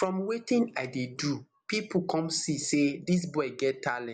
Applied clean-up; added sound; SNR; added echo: none; none; none; none.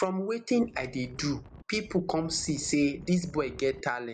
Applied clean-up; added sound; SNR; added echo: none; Wind; 19 dB; none.